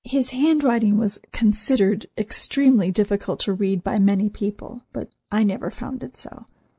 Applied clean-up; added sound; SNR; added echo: none; none; none; none.